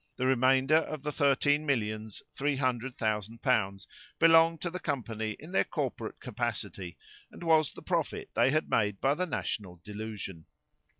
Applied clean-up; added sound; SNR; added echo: none; none; none; none.